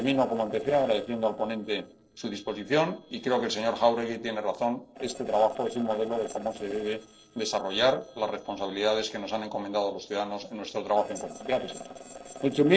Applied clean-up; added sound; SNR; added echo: neural separator model SepFormer DNS4.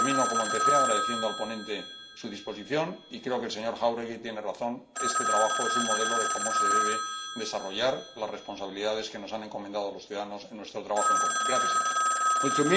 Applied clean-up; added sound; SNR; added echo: none; Telephone; -2 dB; reverberation time 1.2 s.